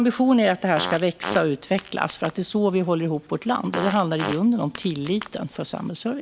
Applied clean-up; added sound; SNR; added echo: none; Fart; 12 dB; none.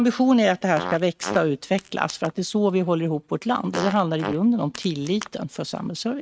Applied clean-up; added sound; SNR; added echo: neural mask model RNNoise.